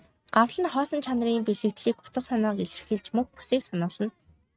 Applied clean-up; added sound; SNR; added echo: neural mask model RNNoise.